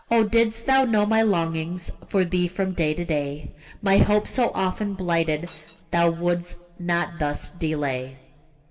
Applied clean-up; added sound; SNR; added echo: none; Shatter; 18 dB; reverberation time 1.3 s.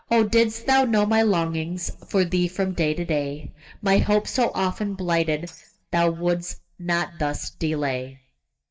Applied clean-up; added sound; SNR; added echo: neural mask model DeepFilterNet 3.